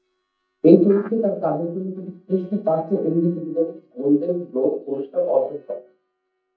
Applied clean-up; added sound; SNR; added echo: neural mask model DeepFilterNet 3.